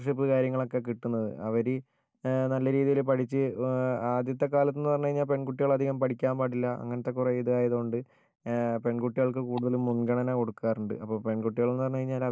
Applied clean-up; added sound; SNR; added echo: neural mask model DeepFilterNet 3.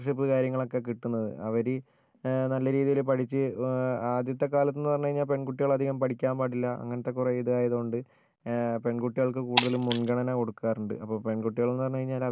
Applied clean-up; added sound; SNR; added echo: none; Shatter; 6 dB; none.